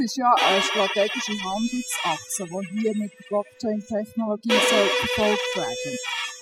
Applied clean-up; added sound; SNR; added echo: classical method spectral subtraction.